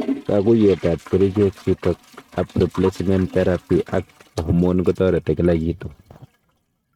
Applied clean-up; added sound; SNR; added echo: neural mask model RNNoise.